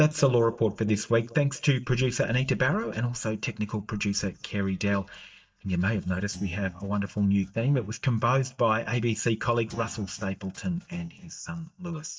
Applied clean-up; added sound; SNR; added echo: neural mask model DeepFilterNet 3.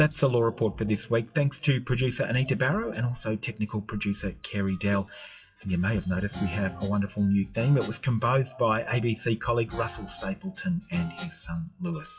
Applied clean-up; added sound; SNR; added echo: classical method WPE with log-MMSE.